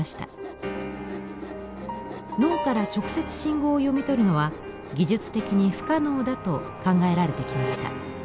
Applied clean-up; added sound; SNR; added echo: none; Sawing; 20 dB; none.